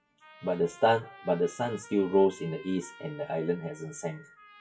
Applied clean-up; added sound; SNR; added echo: classical method WPE with log-MMSE.